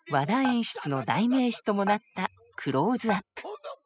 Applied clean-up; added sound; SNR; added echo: classical method spectral subtraction.